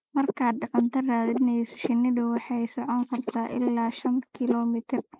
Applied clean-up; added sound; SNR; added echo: neural mask model Resemble Enhance denoiser.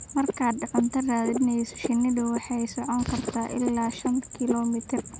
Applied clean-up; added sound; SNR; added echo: none; Frog; 10 dB; none.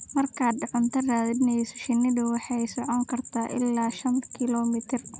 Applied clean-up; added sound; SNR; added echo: none; none; none; none.